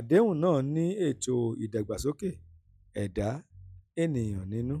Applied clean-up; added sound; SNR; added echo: classical method log-MMSE.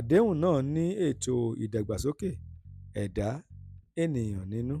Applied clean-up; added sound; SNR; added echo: none; Bass guitar; 18 dB; none.